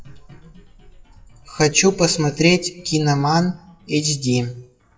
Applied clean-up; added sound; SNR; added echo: classical method WPE with log-MMSE.